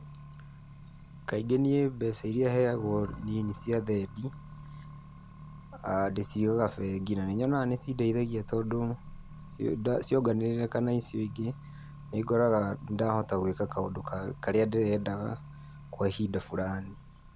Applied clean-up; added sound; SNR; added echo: none; Accelerating, revving, vroom; 15 dB; none.